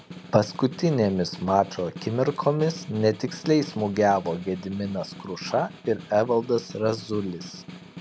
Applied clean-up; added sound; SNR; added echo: none; Snare drum; 16 dB; none.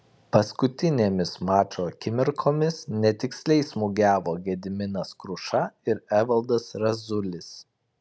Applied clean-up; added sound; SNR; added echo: none; none; none; none.